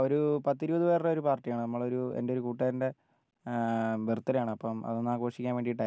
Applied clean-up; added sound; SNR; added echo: none; none; none; none.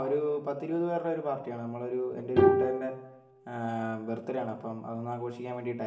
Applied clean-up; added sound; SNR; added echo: none; Bowed string instrument; -3 dB; reverberation time 0.8 s.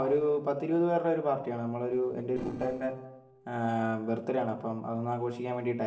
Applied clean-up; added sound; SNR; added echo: neural separator model SepFormer DNS4.